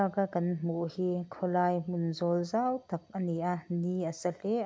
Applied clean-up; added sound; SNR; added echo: none; none; none; none.